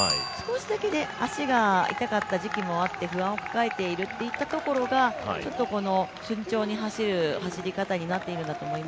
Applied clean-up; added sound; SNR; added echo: none; Bicycle bell; 14 dB; none.